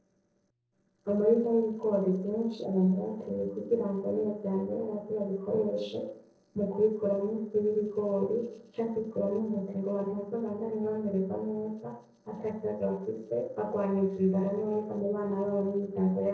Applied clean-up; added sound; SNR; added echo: neural separator model SepFormer DNS4.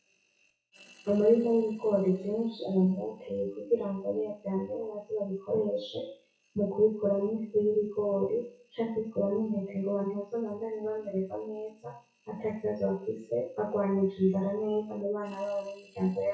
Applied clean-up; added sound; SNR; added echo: classical method WPE with log-MMSE.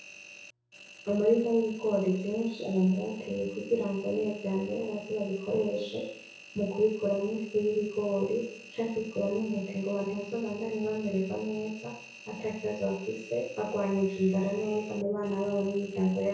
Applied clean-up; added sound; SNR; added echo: none; Engine; 19 dB; reverberation time 0.6 s.